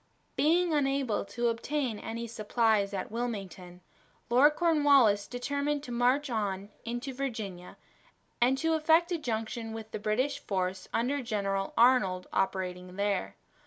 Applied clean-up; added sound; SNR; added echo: none; none; none; none.